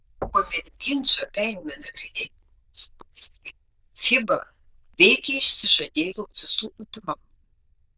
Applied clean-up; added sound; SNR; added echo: neural diffusion model UNIVERSE++.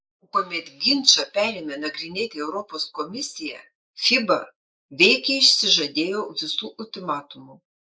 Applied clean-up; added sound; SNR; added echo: neural mask model Resemble Enhance denoiser.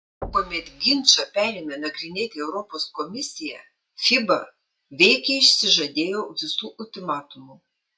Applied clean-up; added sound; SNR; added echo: classical method log-MMSE.